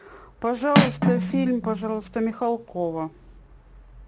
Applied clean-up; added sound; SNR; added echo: none; Cutlery, silverware; -2 dB; none.